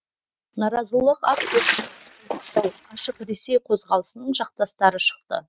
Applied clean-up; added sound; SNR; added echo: neural mask model RNNoise.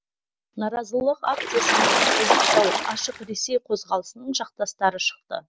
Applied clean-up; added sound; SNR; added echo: none; Water / Splash, splatter; -5 dB; none.